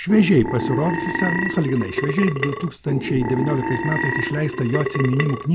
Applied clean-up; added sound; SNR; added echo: none; Burping, eructation; 4 dB; none.